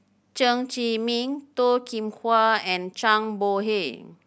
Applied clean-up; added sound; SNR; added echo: none; none; none; none.